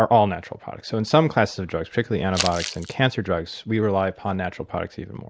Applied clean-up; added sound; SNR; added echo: none; Crumpling, crinkling; 6 dB; none.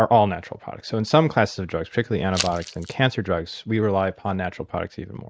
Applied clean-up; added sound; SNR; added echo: neural mask model RNNoise.